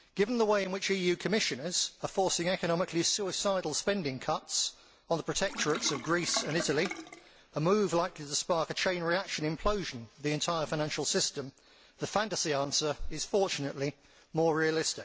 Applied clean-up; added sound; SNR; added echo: none; Sink (filling or washing); 11 dB; none.